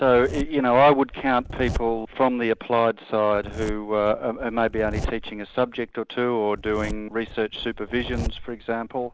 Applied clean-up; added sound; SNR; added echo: none; Zipper (clothing); 11 dB; none.